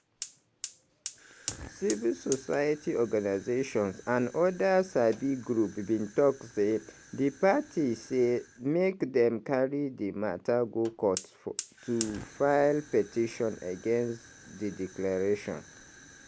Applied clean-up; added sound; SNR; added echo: none; Fire; 17 dB; none.